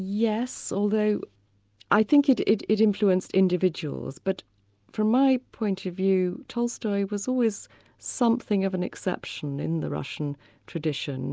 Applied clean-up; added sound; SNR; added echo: none; none; none; none.